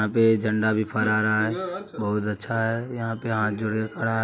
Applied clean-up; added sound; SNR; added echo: none; none; none; none.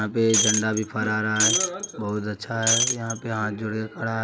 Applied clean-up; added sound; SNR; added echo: none; Shatter; 0 dB; none.